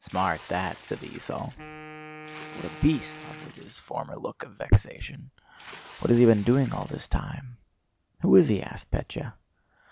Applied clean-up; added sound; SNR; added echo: none; Water / Splash, splatter + Wind instrument, woodwind instrument; 17 dB; none.